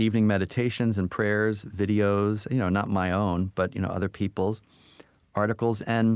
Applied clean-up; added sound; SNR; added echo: none; none; none; none.